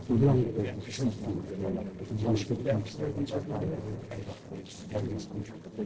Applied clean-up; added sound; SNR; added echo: neural separator model SepFormer DNS4.